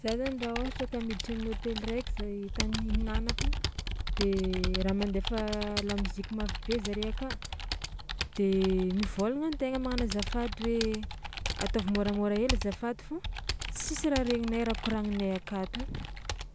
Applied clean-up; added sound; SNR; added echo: none; Computer keyboard; 3 dB; none.